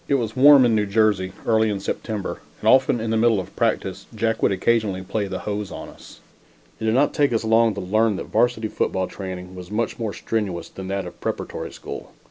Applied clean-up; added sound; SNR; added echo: none; none; none; none.